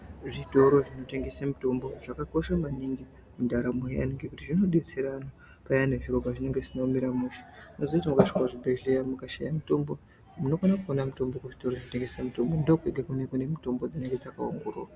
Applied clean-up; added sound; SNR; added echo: none; none; none; none.